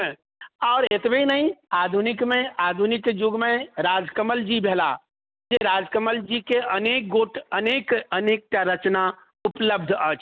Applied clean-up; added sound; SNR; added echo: none; none; none; none.